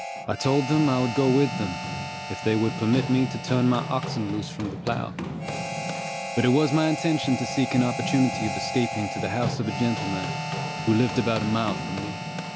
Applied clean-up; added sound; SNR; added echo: none; Harmonica + Run; 5 dB; none.